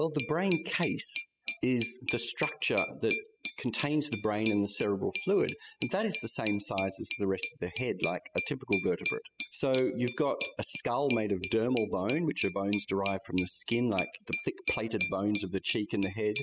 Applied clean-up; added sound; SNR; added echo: classical method spectral subtraction.